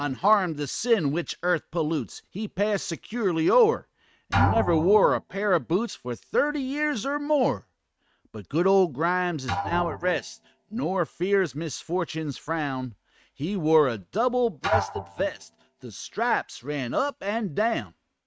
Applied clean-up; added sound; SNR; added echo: neural mask model RNNoise.